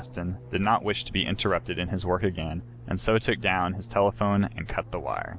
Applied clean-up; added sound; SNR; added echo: none; Fixed-wing aircraft, airplane; 16 dB; none.